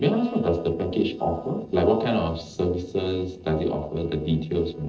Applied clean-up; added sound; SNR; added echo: neural separator model SepFormer DNS4.